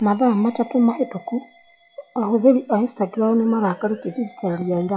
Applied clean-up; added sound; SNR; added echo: classical method log-MMSE.